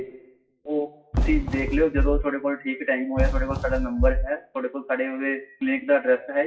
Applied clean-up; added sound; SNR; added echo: classical method WPE with log-MMSE.